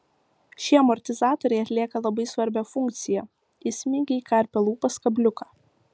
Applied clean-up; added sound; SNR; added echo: none; none; none; none.